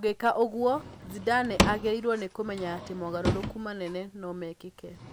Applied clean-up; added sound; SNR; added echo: none; Drawer open or close / Wood; 4 dB; none.